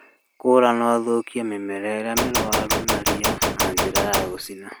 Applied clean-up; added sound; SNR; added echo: none; Gunshot, gunfire; -1 dB; none.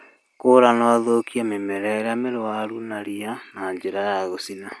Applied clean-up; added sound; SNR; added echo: none; none; none; none.